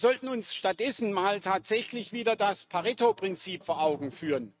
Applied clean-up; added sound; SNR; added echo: neural mask model RNNoise.